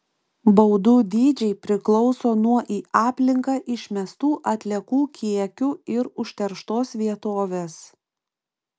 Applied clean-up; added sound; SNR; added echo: none; none; none; none.